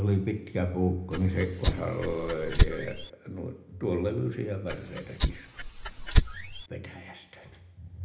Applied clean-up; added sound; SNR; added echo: none; Rattle (instrument); -3 dB; reverberation time 0.7 s.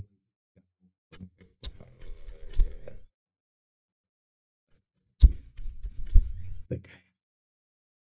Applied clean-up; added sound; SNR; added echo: neural mask model DeepFilterNet 3.